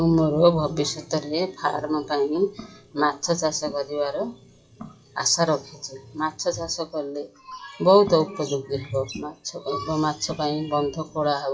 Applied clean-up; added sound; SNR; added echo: classical method WPE with log-MMSE.